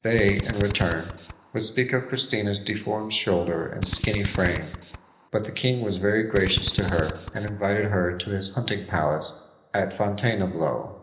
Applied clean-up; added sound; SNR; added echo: none; Drill; 6 dB; reverberation time 0.8 s.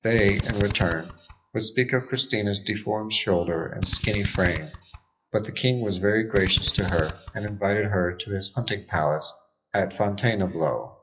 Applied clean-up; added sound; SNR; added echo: classical method WPE with log-MMSE.